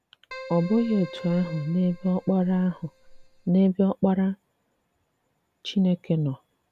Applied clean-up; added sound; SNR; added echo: none; Keyboard (musical); 16 dB; none.